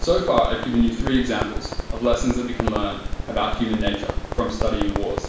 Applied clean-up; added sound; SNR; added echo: none; Crackle; 3 dB; reverberation time 0.7 s.